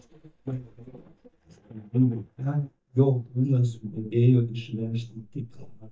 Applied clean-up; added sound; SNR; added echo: neural mask model DeepFilterNet 3.